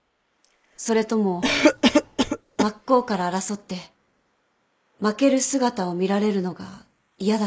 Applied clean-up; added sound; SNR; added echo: neural mask model Resemble Enhance denoiser.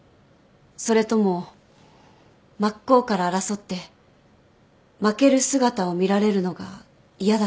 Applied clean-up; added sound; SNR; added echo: none; none; none; none.